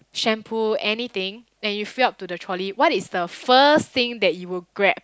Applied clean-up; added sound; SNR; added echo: none; none; none; none.